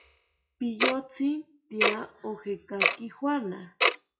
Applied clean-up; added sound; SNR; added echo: classical method WPE with log-MMSE.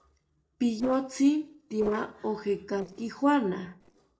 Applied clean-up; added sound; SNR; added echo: neural separator model SepFormer DNS4.